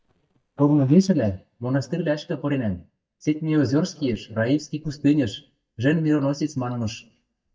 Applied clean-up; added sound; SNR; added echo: neural mask model DeepFilterNet 3.